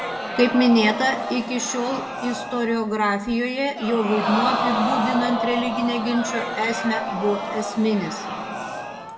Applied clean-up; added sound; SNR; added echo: none; Crowd; 4 dB; reverberation time 1.8 s.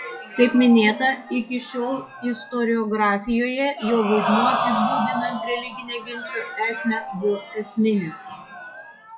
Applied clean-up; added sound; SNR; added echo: classical method WPE with log-MMSE.